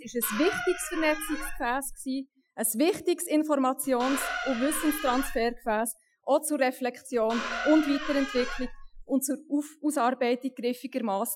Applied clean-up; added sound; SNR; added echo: classical method Wiener filter.